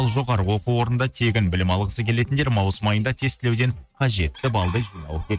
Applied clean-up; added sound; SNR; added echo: neural mask model RNNoise.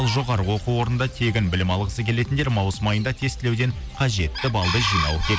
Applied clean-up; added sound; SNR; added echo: none; Chicken, rooster; 11 dB; none.